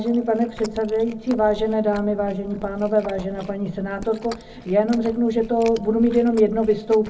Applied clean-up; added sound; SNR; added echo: none; Chewing, mastication; 18 dB; reverberation time 0.4 s.